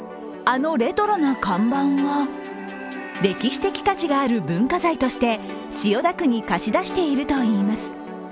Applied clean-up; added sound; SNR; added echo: none; none; none; none.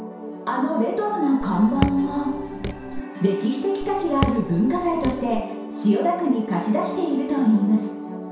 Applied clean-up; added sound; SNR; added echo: none; Raindrop / Drip; 8 dB; reverberation time 0.7 s.